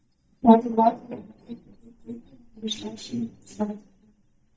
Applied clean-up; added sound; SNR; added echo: neural mask model DeepFilterNet 3.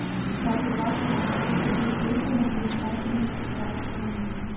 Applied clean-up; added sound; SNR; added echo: none; Truck; -3 dB; reverberation time 0.9 s.